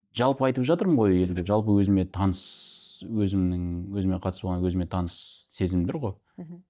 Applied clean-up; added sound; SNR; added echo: neural mask model DeepFilterNet 3.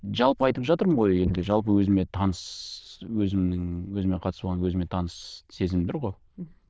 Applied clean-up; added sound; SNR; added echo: neural diffusion model UNIVERSE++.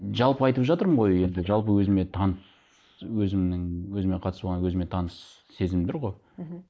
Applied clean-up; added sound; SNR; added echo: neural mask model Resemble Enhance denoiser.